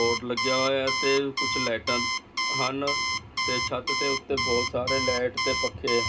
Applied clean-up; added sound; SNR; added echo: none; Alarm; 0 dB; reverberation time 0.2 s.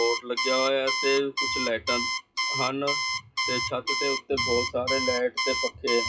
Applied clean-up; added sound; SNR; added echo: classical method WPE with log-MMSE.